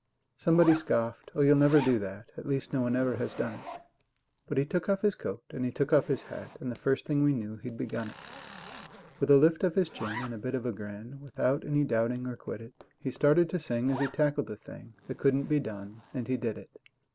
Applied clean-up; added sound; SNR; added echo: none; Tools + Zipper (clothing); 19 dB; none.